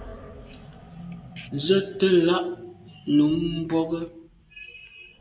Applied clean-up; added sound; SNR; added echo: none; Animal; 19 dB; none.